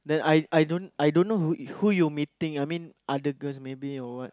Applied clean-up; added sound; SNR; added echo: none; none; none; none.